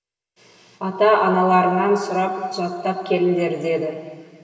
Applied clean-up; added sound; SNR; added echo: none; none; none; reverberation time 2.3 s.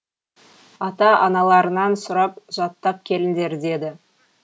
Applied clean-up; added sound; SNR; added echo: none; none; none; none.